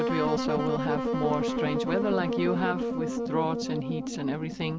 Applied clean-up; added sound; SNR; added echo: none; Wind instrument, woodwind instrument; -1 dB; none.